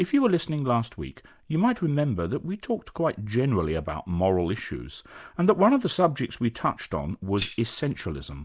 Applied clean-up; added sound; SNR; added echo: none; Tambourine; -3 dB; none.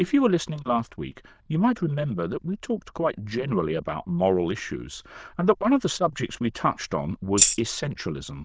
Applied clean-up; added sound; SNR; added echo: neural diffusion model UNIVERSE++.